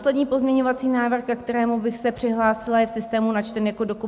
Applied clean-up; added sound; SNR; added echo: none; none; none; none.